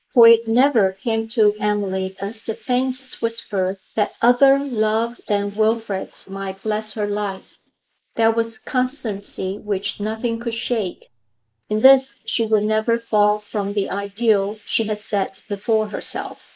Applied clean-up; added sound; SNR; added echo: neural mask model Resemble Enhance denoiser.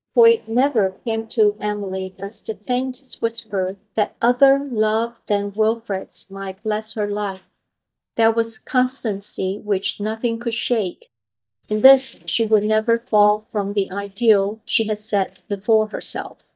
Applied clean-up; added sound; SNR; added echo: neural mask model DeepFilterNet 3.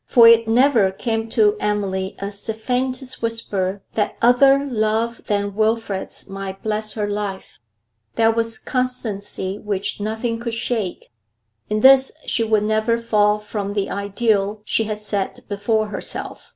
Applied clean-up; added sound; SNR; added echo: none; none; none; none.